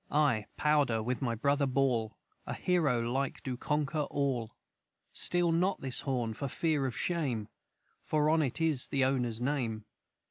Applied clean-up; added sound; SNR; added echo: none; none; none; none.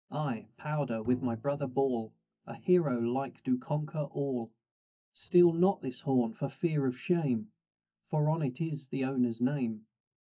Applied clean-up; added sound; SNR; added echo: neural mask model DeepFilterNet 3.